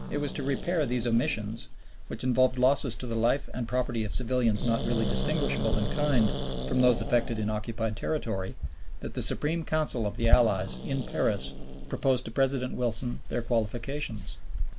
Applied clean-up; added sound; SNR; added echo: none; Growling; 2 dB; none.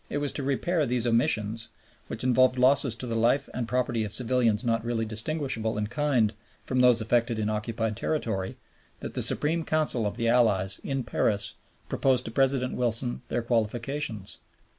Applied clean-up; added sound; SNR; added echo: none; none; none; none.